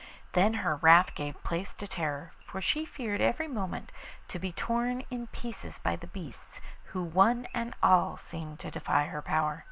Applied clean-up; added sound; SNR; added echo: none; none; none; none.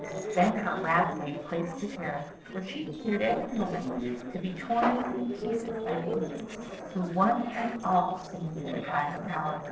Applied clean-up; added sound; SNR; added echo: neural separator model SepFormer DNS4.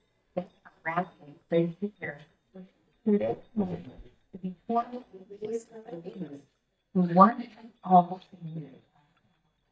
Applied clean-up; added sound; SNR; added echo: neural mask model DeepFilterNet 3.